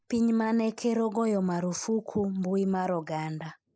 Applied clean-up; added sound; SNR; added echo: neural mask model Resemble Enhance denoiser.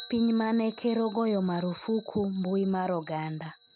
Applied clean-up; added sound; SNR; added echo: none; Bell; 9 dB; none.